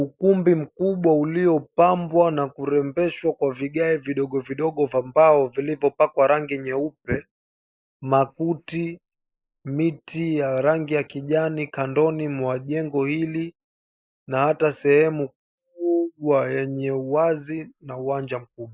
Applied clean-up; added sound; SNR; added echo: neural mask model Resemble Enhance denoiser.